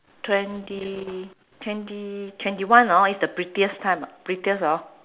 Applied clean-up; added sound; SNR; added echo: none; none; none; none.